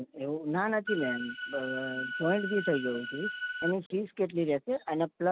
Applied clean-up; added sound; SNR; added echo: none; Organ; -5 dB; none.